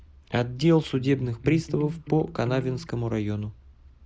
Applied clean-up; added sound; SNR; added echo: none; Electric guitar; 11 dB; none.